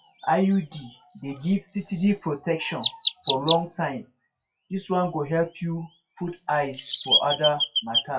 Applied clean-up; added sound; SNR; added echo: classical method WPE with log-MMSE.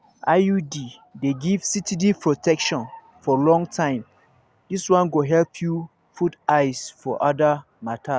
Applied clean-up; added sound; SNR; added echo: none; none; none; none.